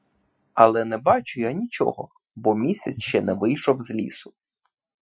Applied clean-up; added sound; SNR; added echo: classical method Wiener filter.